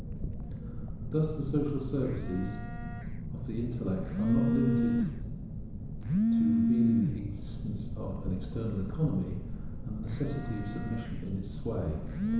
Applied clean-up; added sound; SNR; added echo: none; Telephone; -3 dB; reverberation time 1.0 s.